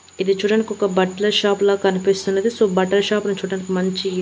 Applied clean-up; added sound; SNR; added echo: none; none; none; none.